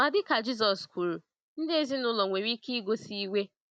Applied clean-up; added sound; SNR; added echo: none; none; none; none.